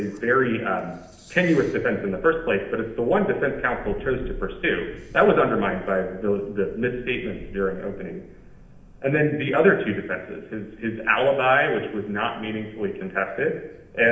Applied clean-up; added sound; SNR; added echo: none; Thunder; 19 dB; reverberation time 0.8 s.